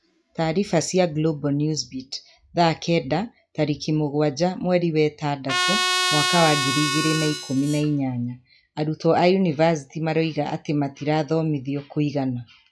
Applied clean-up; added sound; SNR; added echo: classical method log-MMSE.